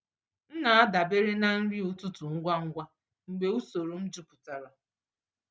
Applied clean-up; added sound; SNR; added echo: none; none; none; none.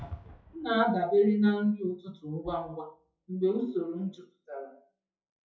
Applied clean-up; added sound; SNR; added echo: classical method WPE with log-MMSE.